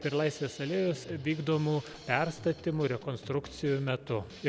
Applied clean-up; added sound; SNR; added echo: none; Drum kit; 18 dB; none.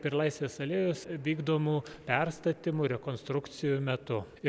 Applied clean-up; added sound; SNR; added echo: none; none; none; none.